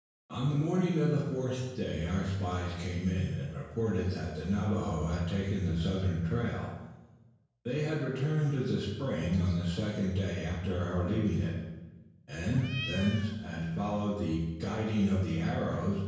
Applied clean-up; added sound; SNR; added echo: none; Cat; 10 dB; reverberation time 1.0 s.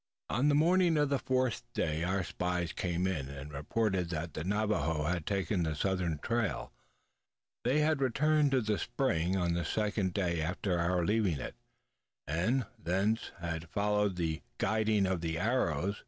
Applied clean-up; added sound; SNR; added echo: none; none; none; none.